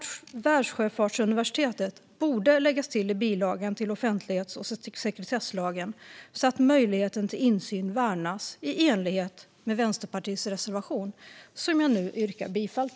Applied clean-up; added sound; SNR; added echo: none; none; none; none.